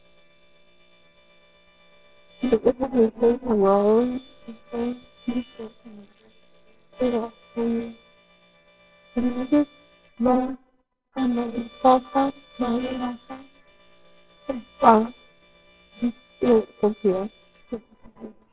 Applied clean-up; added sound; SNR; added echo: neural separator model SepFormer WHAMR!.